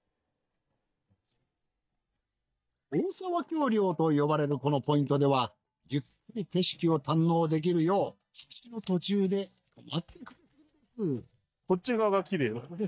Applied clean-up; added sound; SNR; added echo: neural mask model DeepFilterNet 3.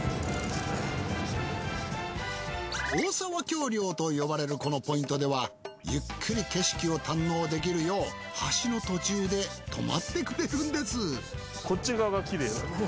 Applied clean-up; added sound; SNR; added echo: none; Writing; 19 dB; none.